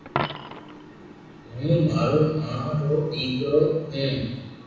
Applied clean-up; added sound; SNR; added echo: none; Coin (dropping); 13 dB; reverberation time 1.1 s.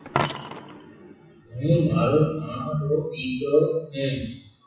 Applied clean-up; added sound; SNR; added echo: classical method WPE with log-MMSE.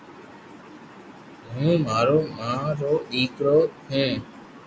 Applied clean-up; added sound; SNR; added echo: none; none; none; none.